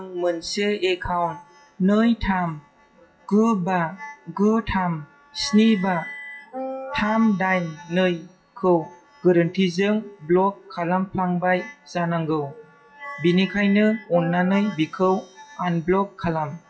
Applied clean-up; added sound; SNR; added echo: classical method WPE with log-MMSE.